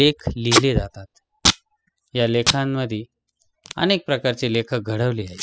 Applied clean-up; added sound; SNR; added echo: classical method spectral subtraction.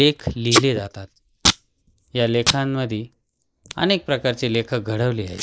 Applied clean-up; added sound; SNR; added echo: neural mask model Resemble Enhance denoiser.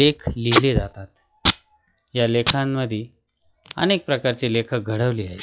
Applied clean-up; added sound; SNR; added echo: classical method log-MMSE.